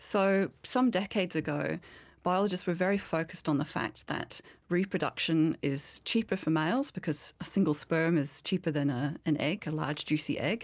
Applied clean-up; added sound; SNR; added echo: none; none; none; none.